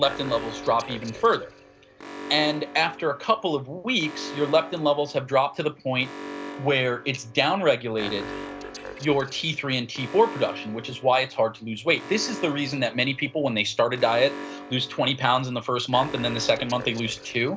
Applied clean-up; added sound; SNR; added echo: none; Alarm; 14 dB; none.